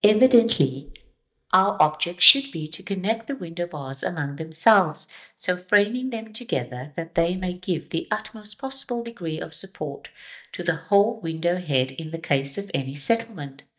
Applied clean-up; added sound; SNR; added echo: neural mask model DeepFilterNet 3.